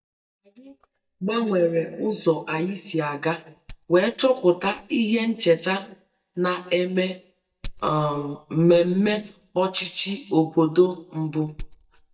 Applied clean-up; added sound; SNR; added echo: neural mask model DeepFilterNet 3.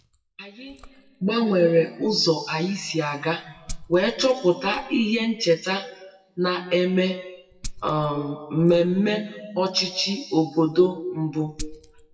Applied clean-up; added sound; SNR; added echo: classical method WPE with log-MMSE.